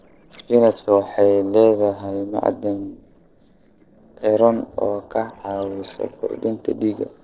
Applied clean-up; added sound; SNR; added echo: neural separator model SepFormer DNS4.